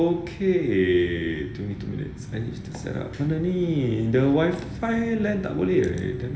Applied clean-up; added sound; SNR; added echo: none; none; none; reverberation time 2.8 s.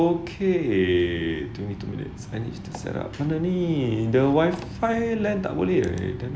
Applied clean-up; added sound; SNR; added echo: none; none; none; none.